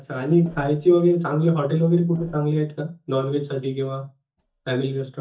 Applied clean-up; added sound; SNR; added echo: neural mask model DeepFilterNet 3.